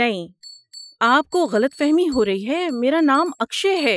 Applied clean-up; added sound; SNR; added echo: classical method Wiener filter.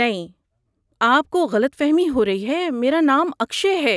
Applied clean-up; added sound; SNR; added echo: none; none; none; none.